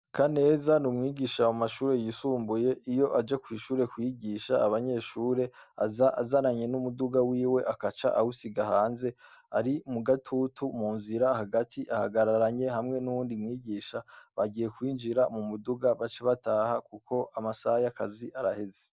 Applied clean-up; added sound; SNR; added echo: none; none; none; none.